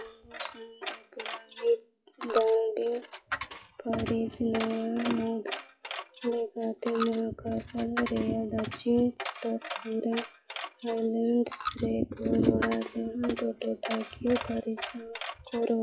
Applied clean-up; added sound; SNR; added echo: classical method log-MMSE.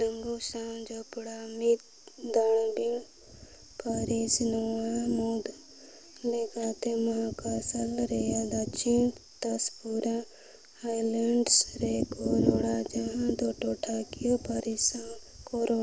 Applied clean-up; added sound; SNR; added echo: none; none; none; none.